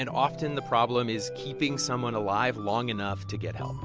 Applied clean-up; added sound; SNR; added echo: none; none; none; none.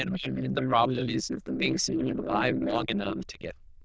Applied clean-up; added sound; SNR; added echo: neural diffusion model UNIVERSE++.